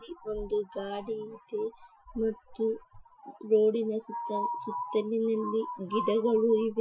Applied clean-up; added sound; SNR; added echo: classical method Wiener filter.